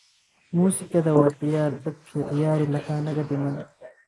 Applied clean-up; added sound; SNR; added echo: neural mask model Resemble Enhance denoiser.